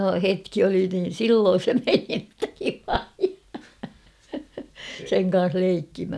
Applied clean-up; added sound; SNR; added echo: none; none; none; none.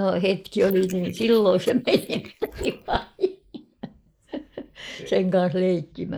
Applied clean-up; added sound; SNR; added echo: neural mask model Resemble Enhance denoiser.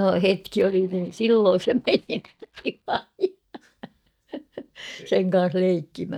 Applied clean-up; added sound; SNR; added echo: neural mask model DeepFilterNet 3.